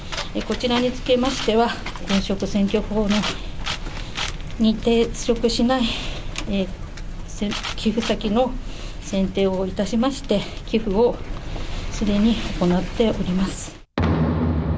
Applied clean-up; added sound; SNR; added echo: none; none; none; none.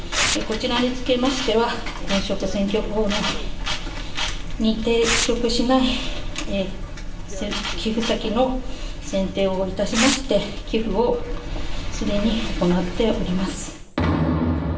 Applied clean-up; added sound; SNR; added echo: none; Tearing; 11 dB; reverberation time 0.7 s.